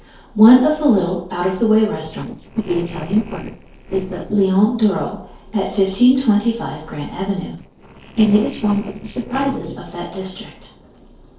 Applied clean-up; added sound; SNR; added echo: neural separator model SepFormer DNS4.